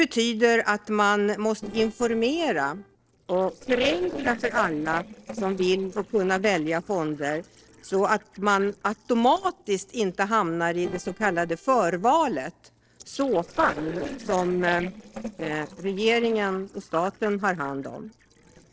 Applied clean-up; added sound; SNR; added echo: neural separator model SepFormer DNS4.